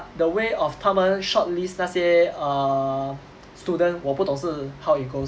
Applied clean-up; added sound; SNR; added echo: none; none; none; none.